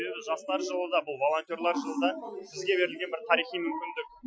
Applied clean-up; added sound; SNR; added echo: classical method Wiener filter.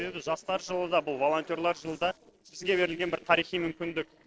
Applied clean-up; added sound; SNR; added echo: neural separator model SepFormer DNS4.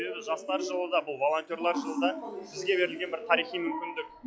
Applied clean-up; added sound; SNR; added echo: classical method log-MMSE.